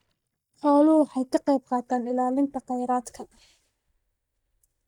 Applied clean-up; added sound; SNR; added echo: neural mask model DeepFilterNet 3.